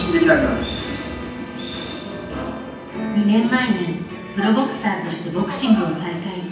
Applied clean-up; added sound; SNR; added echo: none; none; none; reverberation time 0.9 s.